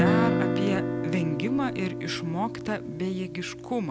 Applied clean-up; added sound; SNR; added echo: none; Guitar; -2 dB; none.